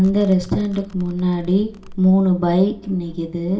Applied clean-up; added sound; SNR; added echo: none; Domestic sounds, home sounds; 19 dB; reverberation time 0.3 s.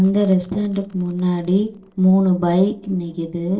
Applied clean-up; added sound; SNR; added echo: neural separator model SepFormer DNS4.